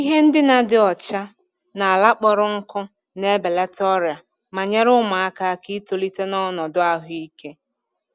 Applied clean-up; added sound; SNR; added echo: none; none; none; none.